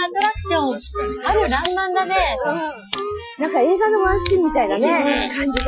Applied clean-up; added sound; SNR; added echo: classical method Wiener filter.